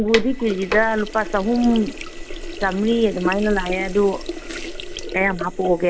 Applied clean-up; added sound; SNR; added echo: none; Sink (filling or washing); 8 dB; none.